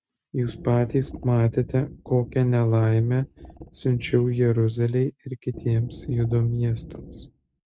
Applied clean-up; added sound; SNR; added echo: neural mask model RNNoise.